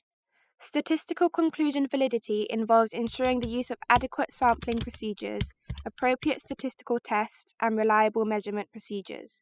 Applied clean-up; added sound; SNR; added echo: classical method spectral subtraction.